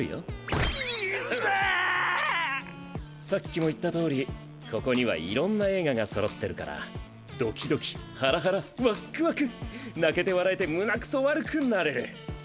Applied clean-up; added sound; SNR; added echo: none; none; none; none.